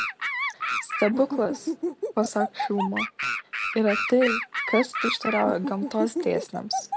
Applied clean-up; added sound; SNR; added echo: none; Animal; 3 dB; none.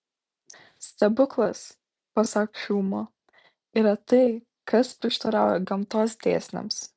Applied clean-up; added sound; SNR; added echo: none; none; none; none.